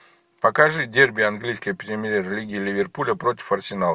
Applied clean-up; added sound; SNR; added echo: none; none; none; none.